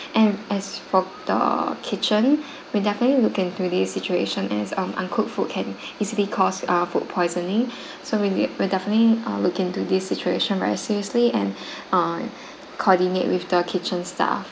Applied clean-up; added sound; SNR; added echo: none; none; none; none.